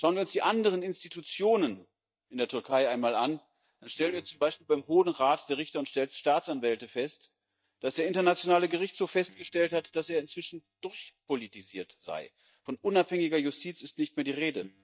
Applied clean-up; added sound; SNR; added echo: neural mask model DeepFilterNet 3.